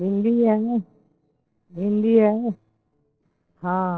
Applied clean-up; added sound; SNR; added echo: neural separator model SepFormer DNS4.